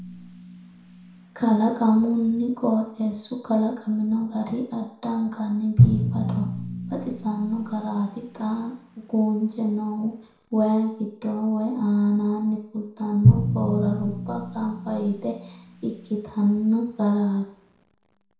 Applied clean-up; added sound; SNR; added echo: none; Drum; 4 dB; reverberation time 0.6 s.